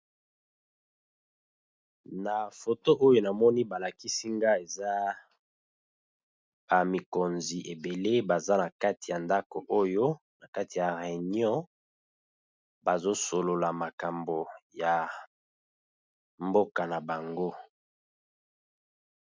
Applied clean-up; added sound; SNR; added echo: none; none; none; none.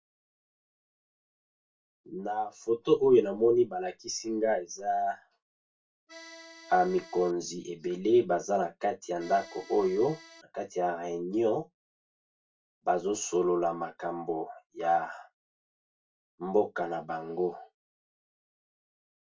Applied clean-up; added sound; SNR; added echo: none; Accordion; 18 dB; reverberation time 0.2 s.